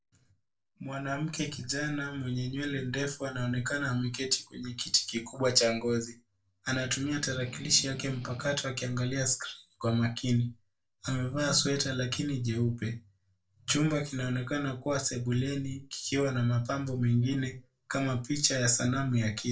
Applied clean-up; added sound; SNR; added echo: neural separator model SepFormer DNS4.